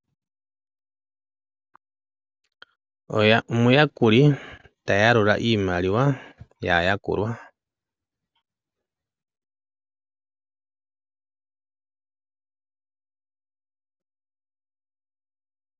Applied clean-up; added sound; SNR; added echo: none; none; none; none.